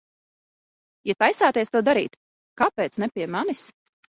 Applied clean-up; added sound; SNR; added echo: none; none; none; none.